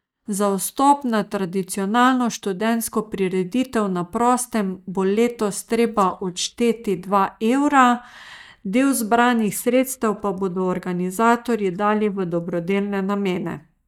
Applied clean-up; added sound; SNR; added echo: neural mask model DeepFilterNet 3.